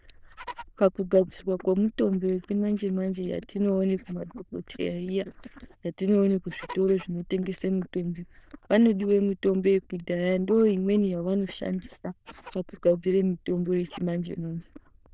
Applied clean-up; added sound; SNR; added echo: neural diffusion model UNIVERSE++.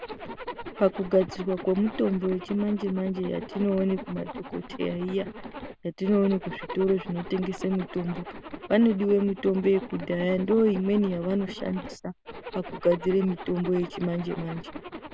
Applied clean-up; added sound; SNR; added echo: none; Zipper (clothing); 12 dB; none.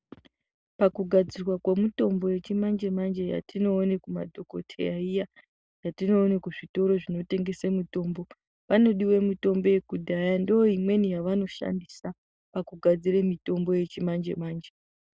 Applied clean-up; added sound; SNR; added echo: none; none; none; none.